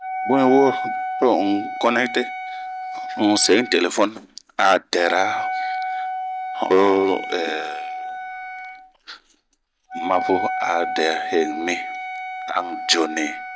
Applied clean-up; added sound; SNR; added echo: none; Wind instrument, woodwind instrument; 6 dB; none.